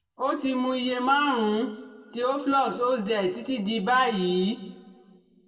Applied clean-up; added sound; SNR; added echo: none; none; none; reverberation time 1.1 s.